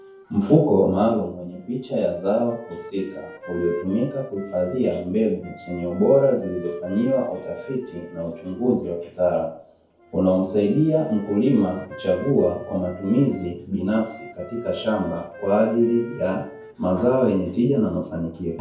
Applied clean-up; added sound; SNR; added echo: none; Wind instrument, woodwind instrument; 20 dB; reverberation time 0.6 s.